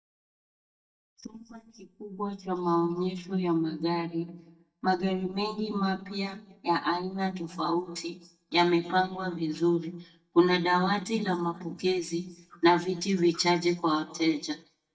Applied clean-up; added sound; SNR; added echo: neural mask model DeepFilterNet 3.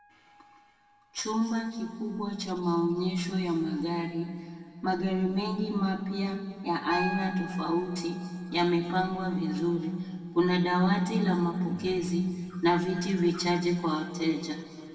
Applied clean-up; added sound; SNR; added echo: none; Piano; 19 dB; reverberation time 2.2 s.